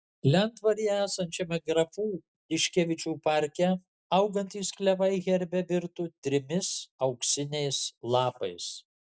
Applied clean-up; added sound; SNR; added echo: none; none; none; none.